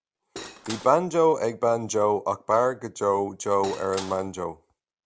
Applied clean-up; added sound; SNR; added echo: none; Cutlery, silverware / Dishes, pots, and pans; 14 dB; none.